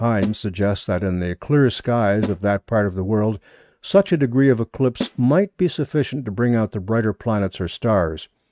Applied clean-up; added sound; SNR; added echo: neural mask model RNNoise.